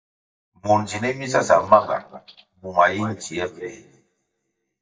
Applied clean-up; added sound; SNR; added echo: neural mask model DeepFilterNet 3.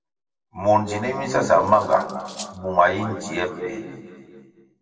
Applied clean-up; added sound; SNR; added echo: neural separator model SepFormer DNS4.